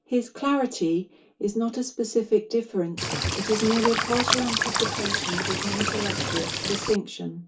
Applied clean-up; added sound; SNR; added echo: none; Cricket / Water; 0 dB; reverberation time 0.2 s.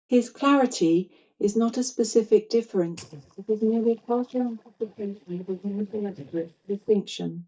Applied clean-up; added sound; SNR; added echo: neural mask model DeepFilterNet 3.